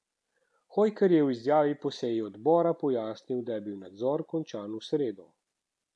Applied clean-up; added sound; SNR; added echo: none; none; none; none.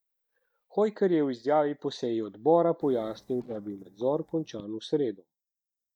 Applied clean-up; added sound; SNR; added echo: neural mask model DeepFilterNet 3.